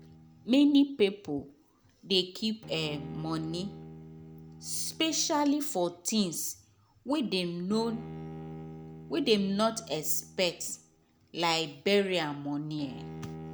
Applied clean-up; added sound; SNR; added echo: none; Bowed string instrument; 16 dB; none.